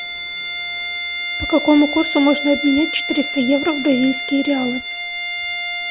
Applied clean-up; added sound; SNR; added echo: none; Bowed string instrument; 4 dB; none.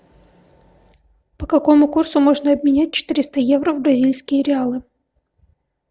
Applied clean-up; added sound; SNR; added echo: none; none; none; none.